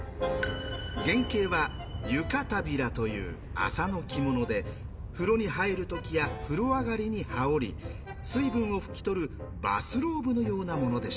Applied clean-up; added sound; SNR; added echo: none; Aircraft; 10 dB; reverberation time 1.0 s.